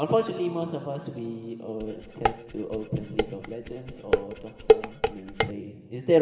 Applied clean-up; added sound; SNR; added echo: none; Dishes, pots, and pans; -2 dB; reverberation time 1.8 s.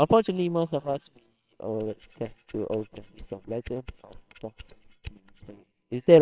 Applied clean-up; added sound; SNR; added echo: neural separator model SepFormer WHAMR!.